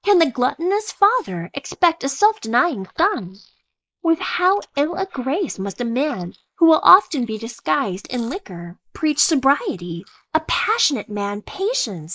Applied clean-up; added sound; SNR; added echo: neural mask model Resemble Enhance denoiser.